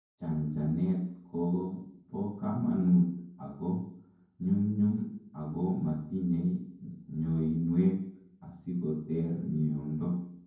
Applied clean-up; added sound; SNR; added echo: none; none; none; reverberation time 0.9 s.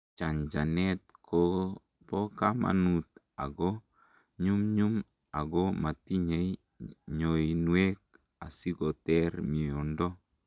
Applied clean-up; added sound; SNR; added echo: none; none; none; none.